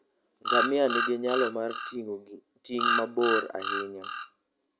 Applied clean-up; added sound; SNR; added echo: none; Bird vocalization, bird call, bird song; 0 dB; none.